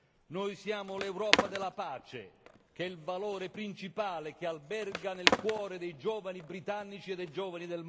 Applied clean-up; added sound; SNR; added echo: none; Skateboard; 0 dB; none.